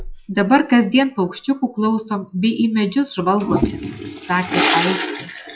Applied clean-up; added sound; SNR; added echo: classical method log-MMSE.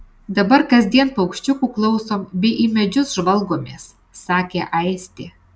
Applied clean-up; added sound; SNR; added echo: none; none; none; none.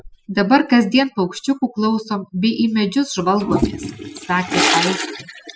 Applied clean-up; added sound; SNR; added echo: classical method spectral subtraction.